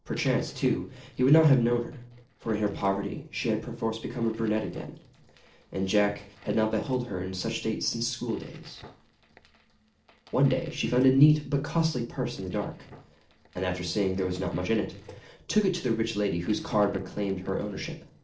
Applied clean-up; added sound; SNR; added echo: neural separator model SepFormer DNS4.